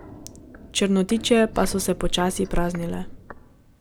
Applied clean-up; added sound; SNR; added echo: none; Walk, footsteps + Breathing; 15 dB; none.